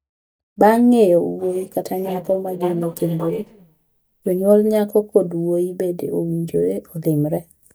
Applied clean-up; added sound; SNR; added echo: neural mask model DeepFilterNet 3.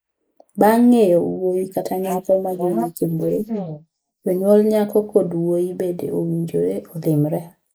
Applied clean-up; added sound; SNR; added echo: neural mask model Resemble Enhance denoiser.